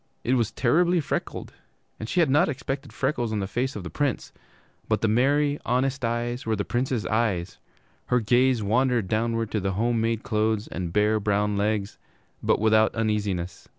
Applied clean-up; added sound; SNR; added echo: none; none; none; none.